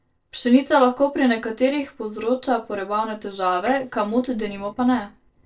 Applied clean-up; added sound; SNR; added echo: neural separator model SepFormer DNS4.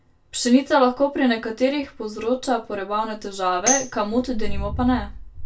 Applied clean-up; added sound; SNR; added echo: none; Tambourine; 7 dB; reverberation time 0.2 s.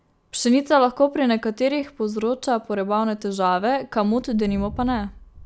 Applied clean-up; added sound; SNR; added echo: none; none; none; none.